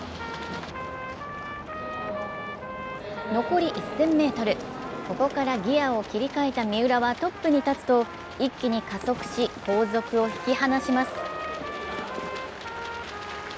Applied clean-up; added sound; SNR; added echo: none; Trumpet; 12 dB; none.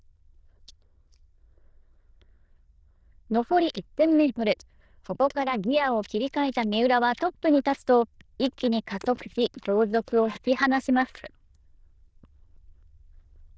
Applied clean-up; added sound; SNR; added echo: neural diffusion model UNIVERSE++.